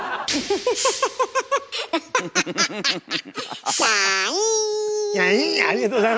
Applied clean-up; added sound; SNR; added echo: none; Hiss; 12 dB; none.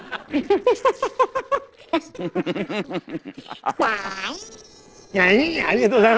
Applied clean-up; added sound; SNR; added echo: neural separator model SepFormer DNS4.